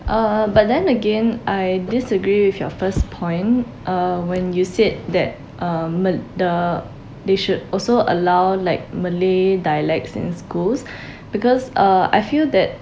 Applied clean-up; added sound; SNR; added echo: none; none; none; none.